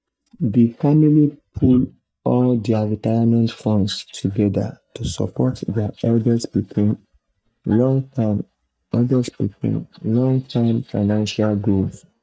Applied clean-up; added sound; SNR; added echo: neural mask model DeepFilterNet 3.